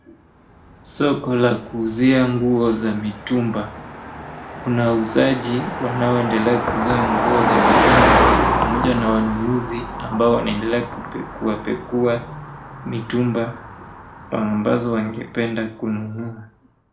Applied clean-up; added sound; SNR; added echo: none; Car passing by; 2 dB; reverberation time 0.4 s.